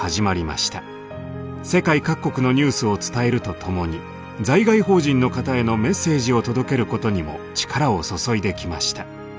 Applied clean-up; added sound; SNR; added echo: none; none; none; none.